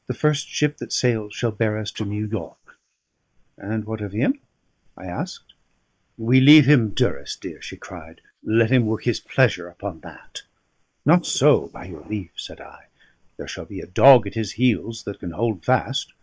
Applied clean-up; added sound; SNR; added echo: neural mask model Resemble Enhance denoiser.